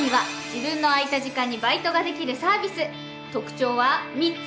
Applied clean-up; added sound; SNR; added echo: none; none; none; none.